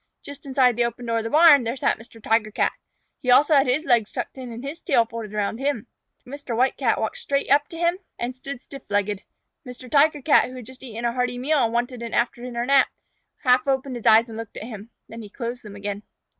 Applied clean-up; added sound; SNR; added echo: none; none; none; none.